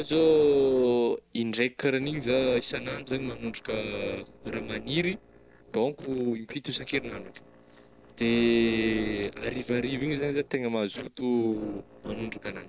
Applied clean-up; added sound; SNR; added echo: neural separator model SepFormer DNS4.